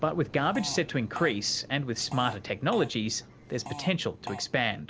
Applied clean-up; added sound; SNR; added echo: none; Fart; 15 dB; none.